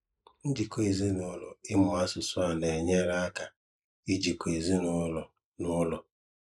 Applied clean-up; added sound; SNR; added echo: neural mask model Resemble Enhance denoiser.